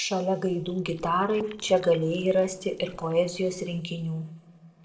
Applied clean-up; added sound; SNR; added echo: neural separator model SepFormer DNS4.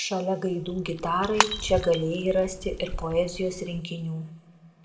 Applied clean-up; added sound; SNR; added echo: none; Shatter / Crushing; 5 dB; reverberation time 1.2 s.